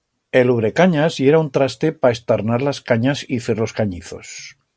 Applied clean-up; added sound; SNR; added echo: none; none; none; none.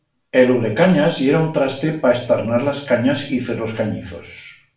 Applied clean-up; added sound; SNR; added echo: none; none; none; reverberation time 0.4 s.